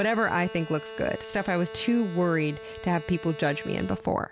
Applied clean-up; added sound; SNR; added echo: none; Bowed string instrument; 14 dB; none.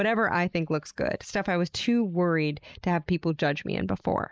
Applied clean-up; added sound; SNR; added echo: neural mask model Resemble Enhance denoiser.